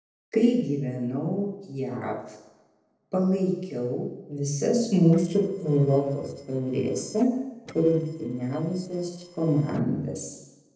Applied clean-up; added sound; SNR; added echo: neural separator model SepFormer DNS4.